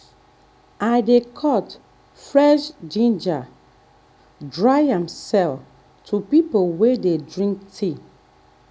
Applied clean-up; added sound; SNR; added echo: none; none; none; none.